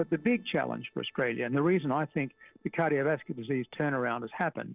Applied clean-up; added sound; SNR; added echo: neural separator model SepFormer DNS4.